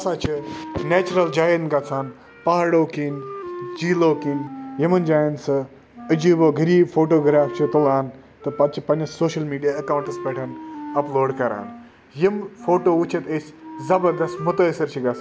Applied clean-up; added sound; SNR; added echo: none; Wind instrument, woodwind instrument; 14 dB; none.